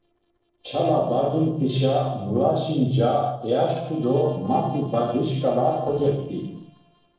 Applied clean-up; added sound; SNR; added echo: neural separator model SepFormer DNS4.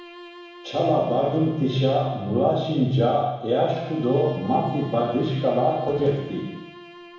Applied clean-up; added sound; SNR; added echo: none; Bowed string instrument; 20 dB; reverberation time 1.1 s.